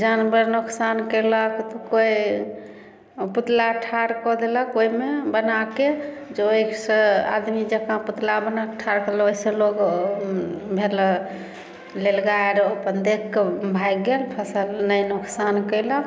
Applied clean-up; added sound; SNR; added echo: none; none; none; none.